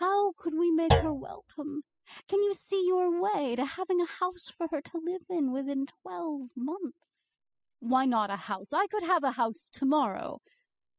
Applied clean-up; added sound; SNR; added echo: classical method spectral subtraction.